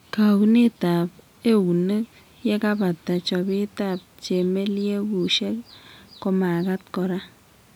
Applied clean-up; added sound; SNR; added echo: none; none; none; none.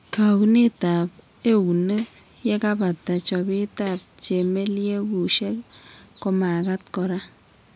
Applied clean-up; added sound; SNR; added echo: none; Tambourine; 16 dB; none.